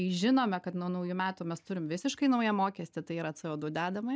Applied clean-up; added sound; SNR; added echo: none; none; none; none.